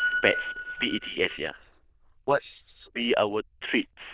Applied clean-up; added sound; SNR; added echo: neural diffusion model UNIVERSE++.